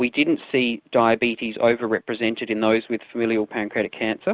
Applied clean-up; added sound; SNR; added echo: none; none; none; none.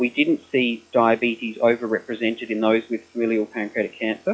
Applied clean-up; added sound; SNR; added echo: classical method log-MMSE.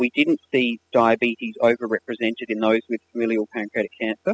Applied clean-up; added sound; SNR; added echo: classical method spectral subtraction.